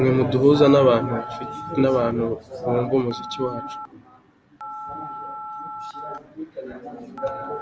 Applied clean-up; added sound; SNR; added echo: none; Telephone; 14 dB; none.